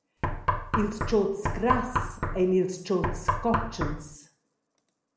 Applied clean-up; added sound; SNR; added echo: none; Knock; 0 dB; none.